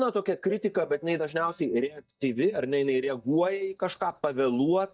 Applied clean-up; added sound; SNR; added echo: neural mask model DeepFilterNet 3.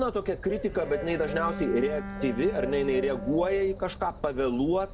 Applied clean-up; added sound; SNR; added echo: none; Bird + Bowed string instrument; 9 dB; none.